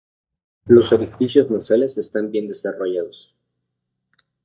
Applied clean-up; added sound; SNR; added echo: neural mask model DeepFilterNet 3.